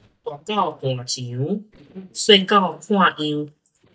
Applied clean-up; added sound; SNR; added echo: neural mask model DeepFilterNet 3.